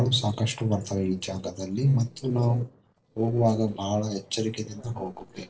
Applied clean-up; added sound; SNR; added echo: neural separator model SepFormer DNS4.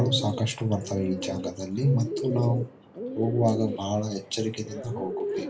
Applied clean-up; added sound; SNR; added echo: none; Bird; 7 dB; reverberation time 0.2 s.